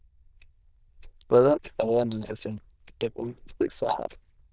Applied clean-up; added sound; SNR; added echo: neural diffusion model UNIVERSE++.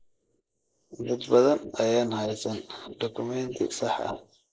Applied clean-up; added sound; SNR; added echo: neural mask model Resemble Enhance denoiser.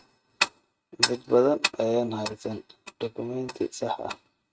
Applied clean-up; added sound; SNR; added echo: neural mask model RNNoise.